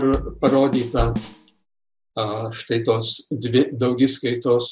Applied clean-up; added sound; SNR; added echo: none; Bass drum / Snare drum / Drum kit; 7 dB; none.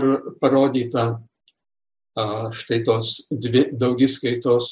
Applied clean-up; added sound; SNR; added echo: none; none; none; none.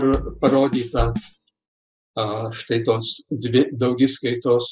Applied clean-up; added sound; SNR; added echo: classical method spectral subtraction.